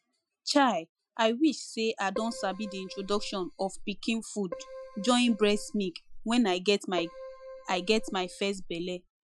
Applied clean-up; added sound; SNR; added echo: classical method Wiener filter.